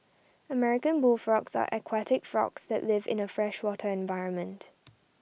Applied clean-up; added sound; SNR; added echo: none; none; none; none.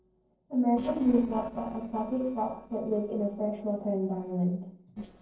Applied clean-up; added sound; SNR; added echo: neural separator model SepFormer DNS4.